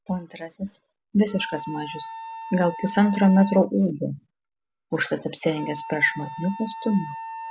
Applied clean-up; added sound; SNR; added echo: none; Wind instrument, woodwind instrument; 14 dB; none.